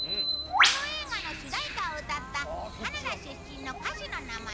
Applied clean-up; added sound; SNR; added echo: none; Bird; -4 dB; none.